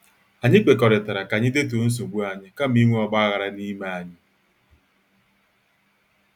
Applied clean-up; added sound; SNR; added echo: none; none; none; none.